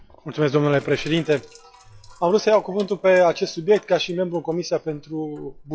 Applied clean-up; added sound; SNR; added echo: classical method log-MMSE.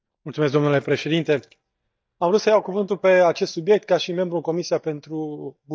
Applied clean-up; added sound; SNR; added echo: neural mask model DeepFilterNet 3.